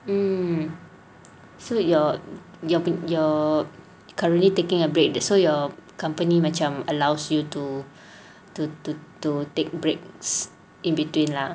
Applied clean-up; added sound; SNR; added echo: none; none; none; none.